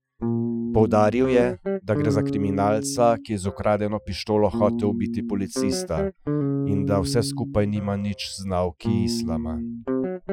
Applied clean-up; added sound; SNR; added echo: classical method Wiener filter.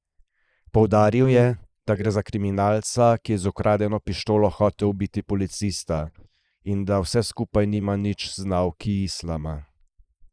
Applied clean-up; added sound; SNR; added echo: neural mask model Resemble Enhance denoiser.